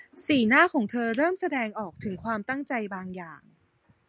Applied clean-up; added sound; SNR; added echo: none; none; none; none.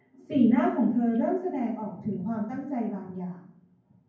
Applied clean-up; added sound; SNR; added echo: none; none; none; reverberation time 0.9 s.